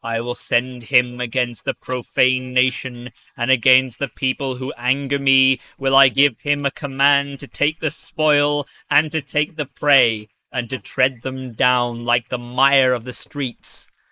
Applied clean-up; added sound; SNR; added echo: neural mask model Resemble Enhance denoiser.